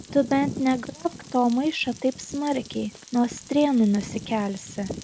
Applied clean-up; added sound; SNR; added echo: none; Frying (food) + Bird vocalization, bird call, bird song; 14 dB; none.